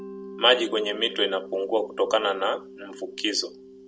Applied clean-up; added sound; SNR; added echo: none; Mallet percussion; 15 dB; none.